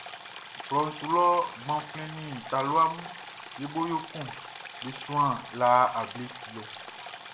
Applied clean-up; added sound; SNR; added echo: none; Stream; 12 dB; reverberation time 0.3 s.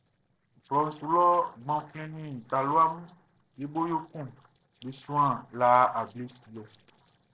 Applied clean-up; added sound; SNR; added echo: neural separator model SepFormer DNS4.